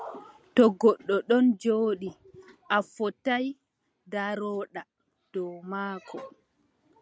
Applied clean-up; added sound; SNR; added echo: none; none; none; none.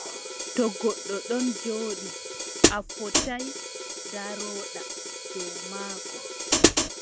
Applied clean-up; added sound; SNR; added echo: none; Hi-hat; -5 dB; none.